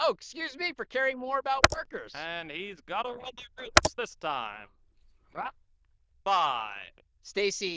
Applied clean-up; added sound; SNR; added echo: neural diffusion model UNIVERSE++.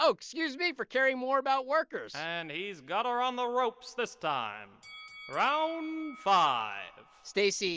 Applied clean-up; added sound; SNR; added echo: none; none; none; none.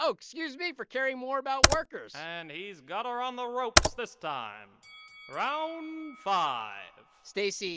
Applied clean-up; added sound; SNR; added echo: none; Computer keyboard; -5 dB; none.